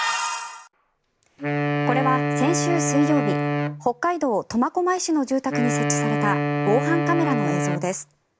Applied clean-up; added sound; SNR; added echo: none; Wind instrument, woodwind instrument; 0 dB; none.